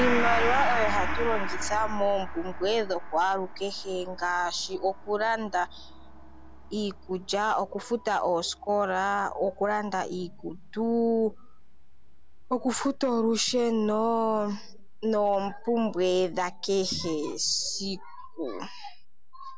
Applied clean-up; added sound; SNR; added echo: none; Gong; 6 dB; none.